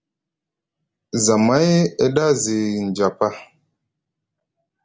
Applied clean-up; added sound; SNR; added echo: none; none; none; none.